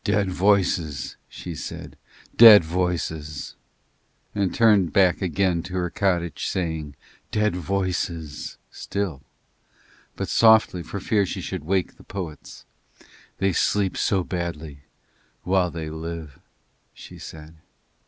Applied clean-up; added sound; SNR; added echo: none; none; none; none.